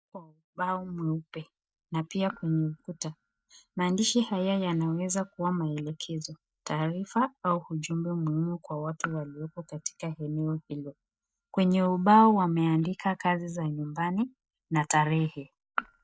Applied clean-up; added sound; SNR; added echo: neural mask model DeepFilterNet 3.